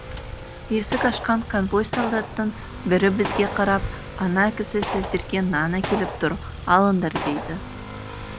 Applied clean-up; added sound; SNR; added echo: none; Gunshot, gunfire + Motorcycle / Accelerating, revving, vroom; 8 dB; none.